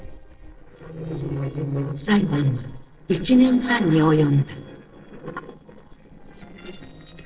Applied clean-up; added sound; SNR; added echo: neural separator model SepFormer DNS4.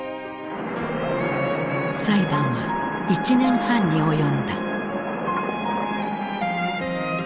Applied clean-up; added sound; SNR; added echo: none; none; none; none.